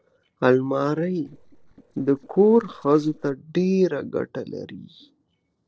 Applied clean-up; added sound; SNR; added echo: neural separator model SepFormer DNS4.